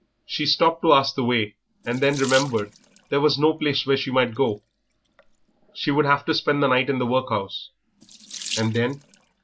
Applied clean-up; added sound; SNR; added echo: none; Sink (filling or washing) / Water tap, faucet; 17 dB; none.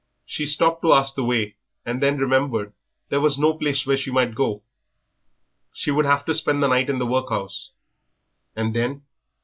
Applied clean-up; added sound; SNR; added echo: none; none; none; none.